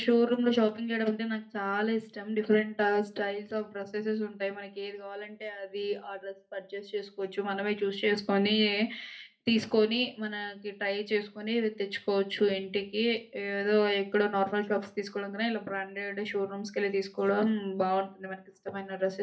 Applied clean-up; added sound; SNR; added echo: none; none; none; reverberation time 0.3 s.